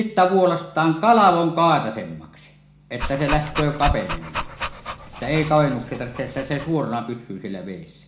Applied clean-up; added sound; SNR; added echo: none; Dog; 7 dB; reverberation time 0.3 s.